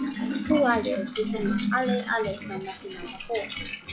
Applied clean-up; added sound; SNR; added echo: classical method log-MMSE.